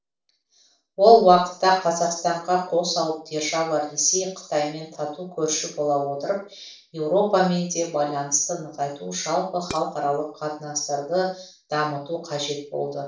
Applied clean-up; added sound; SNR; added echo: neural separator model SepFormer DNS4.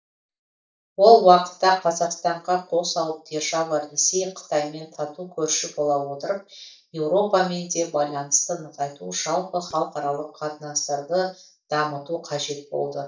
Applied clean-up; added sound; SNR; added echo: neural mask model DeepFilterNet 3.